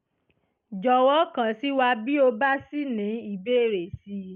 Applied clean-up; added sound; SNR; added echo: none; none; none; none.